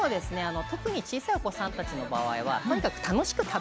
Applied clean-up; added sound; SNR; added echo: none; none; none; none.